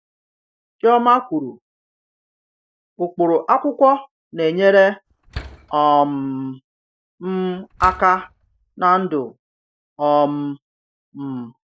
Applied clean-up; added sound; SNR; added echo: neural mask model DeepFilterNet 3.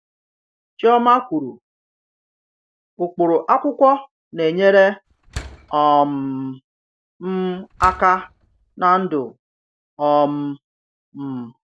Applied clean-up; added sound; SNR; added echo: none; Slam; 17 dB; none.